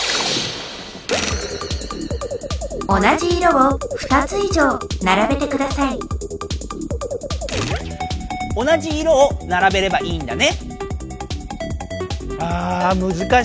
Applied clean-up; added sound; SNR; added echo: none; none; none; none.